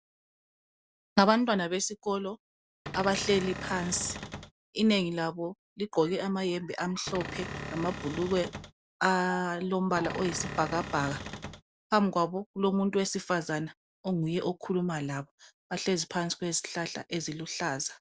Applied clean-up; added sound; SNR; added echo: none; Cupboard open or close / Door; 8 dB; none.